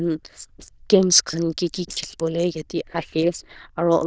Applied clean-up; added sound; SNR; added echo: neural diffusion model UNIVERSE++.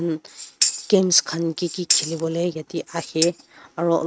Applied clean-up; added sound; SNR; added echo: neural mask model RNNoise.